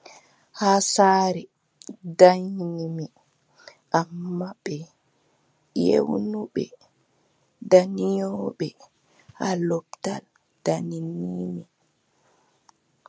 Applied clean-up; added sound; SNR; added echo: none; none; none; none.